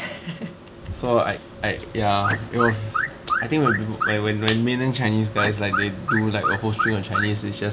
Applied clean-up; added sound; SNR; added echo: none; Alarm / Car; 3 dB; none.